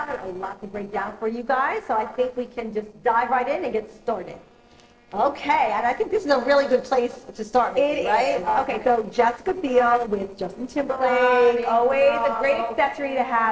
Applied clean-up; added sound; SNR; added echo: neural separator model SepFormer DNS4.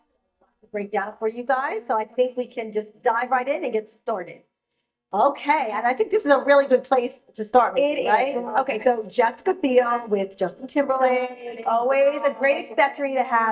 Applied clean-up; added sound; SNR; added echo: neural mask model DeepFilterNet 3.